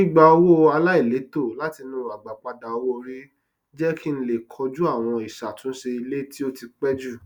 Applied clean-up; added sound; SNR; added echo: none; none; none; none.